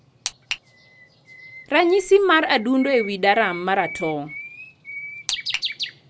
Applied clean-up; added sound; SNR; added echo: none; Bird; 13 dB; none.